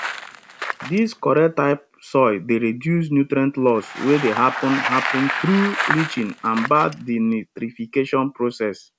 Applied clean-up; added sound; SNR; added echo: none; Bicycle; 9 dB; none.